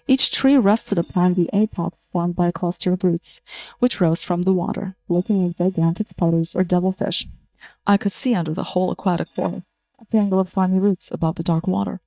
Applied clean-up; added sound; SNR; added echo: neural mask model DeepFilterNet 3.